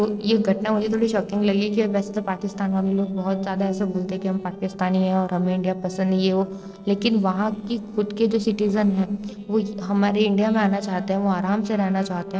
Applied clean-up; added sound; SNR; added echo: neural separator model SepFormer DNS4.